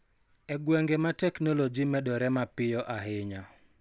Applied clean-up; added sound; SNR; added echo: none; none; none; none.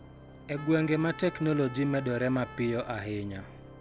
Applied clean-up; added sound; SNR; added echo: none; Trumpet + Organ; 15 dB; none.